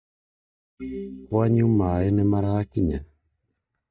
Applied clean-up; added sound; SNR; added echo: neural mask model DeepFilterNet 3.